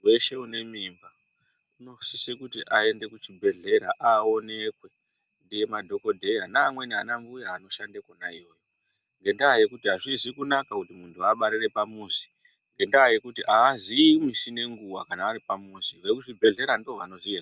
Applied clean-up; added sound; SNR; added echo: none; none; none; none.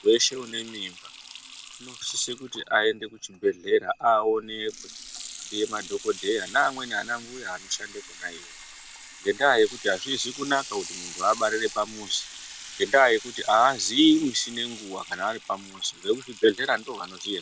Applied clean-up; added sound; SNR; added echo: none; Sink (filling or washing) / Water tap, faucet; 16 dB; none.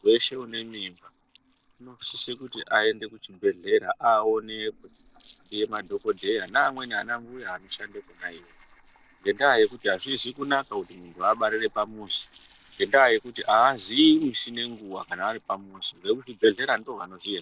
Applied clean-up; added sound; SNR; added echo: neural separator model SepFormer DNS4.